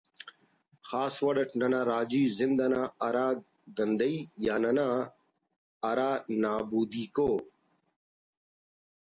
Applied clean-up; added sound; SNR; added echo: none; none; none; none.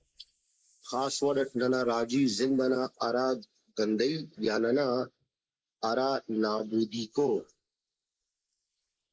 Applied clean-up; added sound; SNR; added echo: neural mask model Resemble Enhance denoiser.